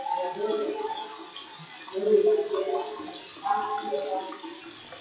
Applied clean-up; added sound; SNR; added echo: classical method WPE with log-MMSE.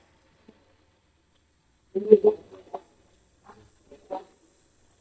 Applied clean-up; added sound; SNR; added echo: neural mask model DeepFilterNet 3.